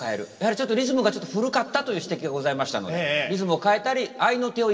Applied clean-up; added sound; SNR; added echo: none; none; none; reverberation time 0.9 s.